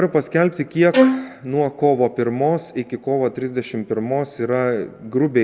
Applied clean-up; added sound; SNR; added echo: none; Bowed string instrument; 0 dB; none.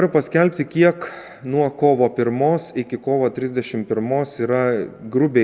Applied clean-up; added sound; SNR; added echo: none; none; none; none.